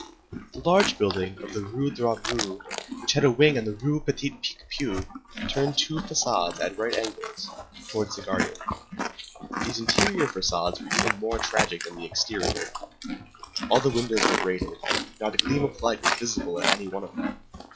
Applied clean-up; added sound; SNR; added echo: classical method log-MMSE.